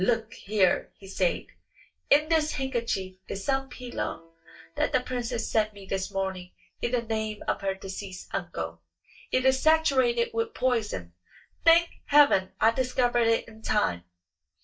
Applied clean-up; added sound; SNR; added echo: neural mask model DeepFilterNet 3.